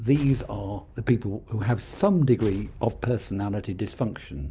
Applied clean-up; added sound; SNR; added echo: none; Explosion; 19 dB; none.